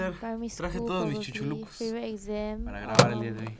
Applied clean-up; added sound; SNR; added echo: none; Telephone; -5 dB; none.